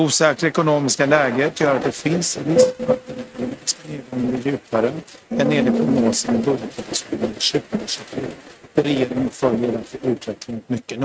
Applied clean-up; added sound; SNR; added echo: neural mask model RNNoise.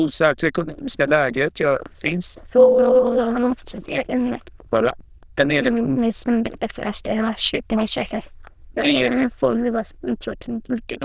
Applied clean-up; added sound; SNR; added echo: neural diffusion model UNIVERSE++.